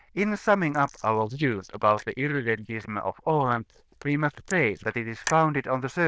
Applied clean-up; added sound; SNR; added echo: neural diffusion model UNIVERSE++.